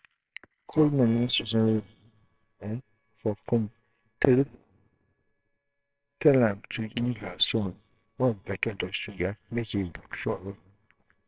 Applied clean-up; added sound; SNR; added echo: neural separator model SepFormer WHAMR!.